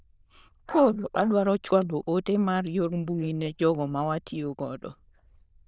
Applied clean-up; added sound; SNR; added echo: neural diffusion model UNIVERSE++.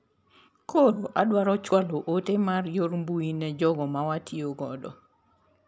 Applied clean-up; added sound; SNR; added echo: none; none; none; none.